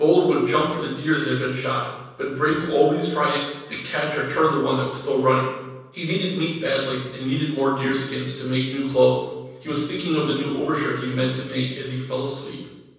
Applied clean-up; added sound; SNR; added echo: none; none; none; reverberation time 1.1 s.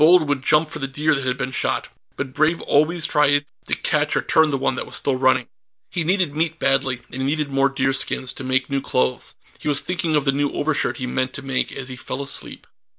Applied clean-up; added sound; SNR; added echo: none; none; none; none.